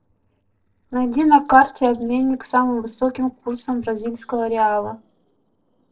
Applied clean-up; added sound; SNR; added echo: neural separator model SepFormer DNS4.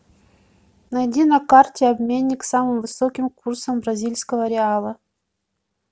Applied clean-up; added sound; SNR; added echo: none; none; none; none.